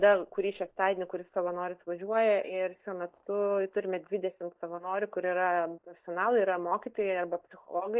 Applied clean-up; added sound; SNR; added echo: neural mask model DeepFilterNet 3.